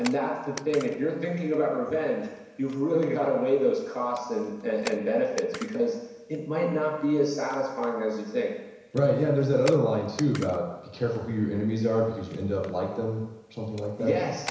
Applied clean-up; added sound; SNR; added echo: none; Camera; 19 dB; reverberation time 1.0 s.